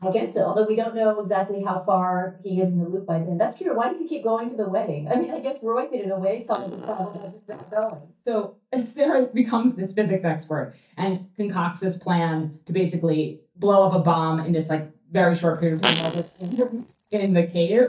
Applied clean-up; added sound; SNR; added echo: neural mask model DeepFilterNet 3.